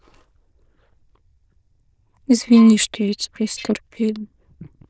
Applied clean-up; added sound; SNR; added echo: neural diffusion model UNIVERSE++.